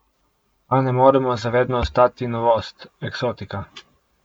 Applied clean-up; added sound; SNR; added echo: none; none; none; none.